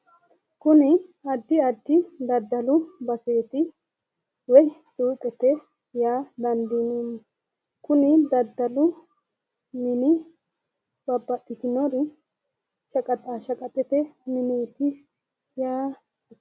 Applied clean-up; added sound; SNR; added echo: none; none; none; none.